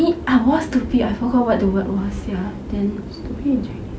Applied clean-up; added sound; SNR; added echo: none; none; none; none.